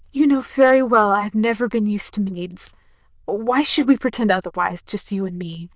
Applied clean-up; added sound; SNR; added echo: neural diffusion model UNIVERSE++.